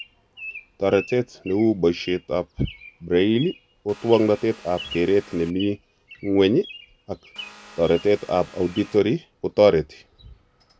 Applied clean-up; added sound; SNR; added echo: none; Bird vocalization, bird call, bird song + Vehicle; 20 dB; none.